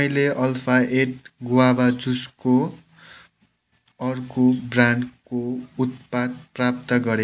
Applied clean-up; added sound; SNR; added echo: none; none; none; none.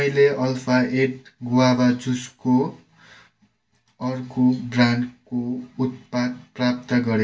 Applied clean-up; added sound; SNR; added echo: none; none; none; reverberation time 0.2 s.